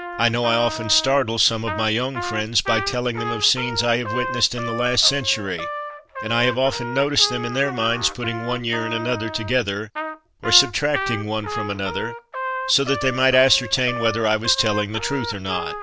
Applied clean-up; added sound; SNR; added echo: none; Trumpet; 8 dB; none.